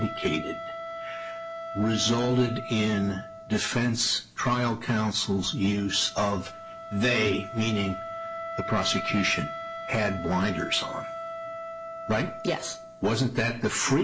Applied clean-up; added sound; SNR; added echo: none; Wind instrument, woodwind instrument; 10 dB; reverberation time 0.4 s.